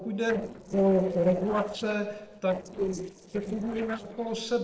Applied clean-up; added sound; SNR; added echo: neural separator model SepFormer DNS4.